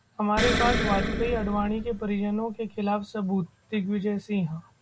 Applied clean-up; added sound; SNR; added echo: none; Explosion; 1 dB; none.